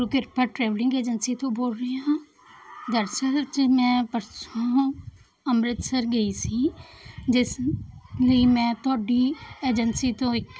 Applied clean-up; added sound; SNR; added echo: none; none; none; none.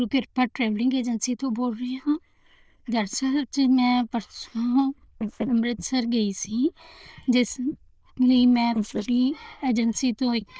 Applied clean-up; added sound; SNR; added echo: neural diffusion model UNIVERSE++.